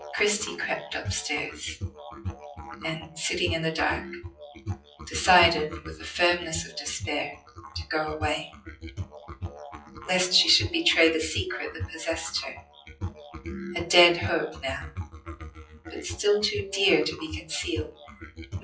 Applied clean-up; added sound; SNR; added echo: classical method WPE with log-MMSE.